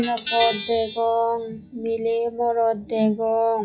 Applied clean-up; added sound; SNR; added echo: classical method WPE with log-MMSE.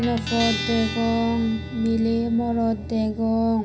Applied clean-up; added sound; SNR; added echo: none; Guitar; 9 dB; reverberation time 0.5 s.